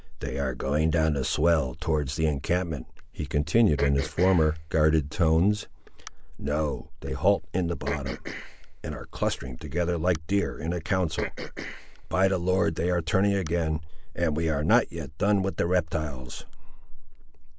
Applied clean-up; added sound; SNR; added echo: none; Cough; 15 dB; none.